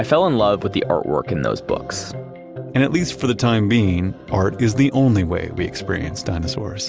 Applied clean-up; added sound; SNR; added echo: none; none; none; none.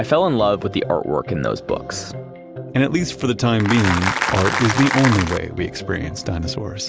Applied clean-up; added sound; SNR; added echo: none; Applause; 2 dB; none.